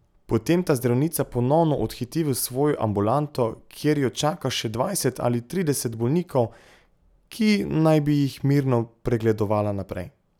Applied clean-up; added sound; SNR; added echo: none; none; none; none.